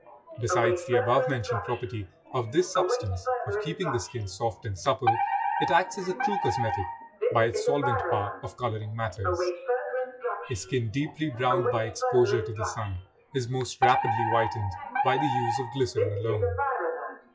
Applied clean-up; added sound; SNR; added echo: classical method log-MMSE.